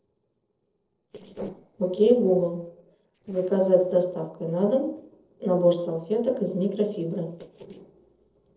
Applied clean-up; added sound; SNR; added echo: neural separator model SepFormer DNS4.